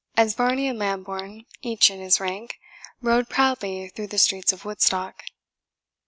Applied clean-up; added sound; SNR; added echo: none; none; none; none.